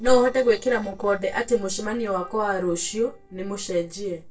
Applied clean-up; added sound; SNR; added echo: neural separator model SepFormer DNS4.